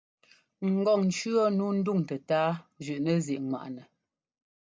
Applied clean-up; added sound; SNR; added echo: none; none; none; none.